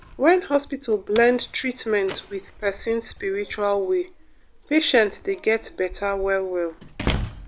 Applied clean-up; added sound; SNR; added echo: none; Slam; 13 dB; none.